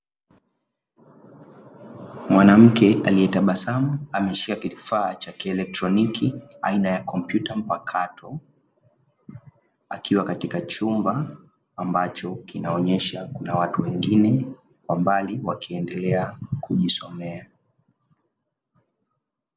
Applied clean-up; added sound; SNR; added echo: none; none; none; none.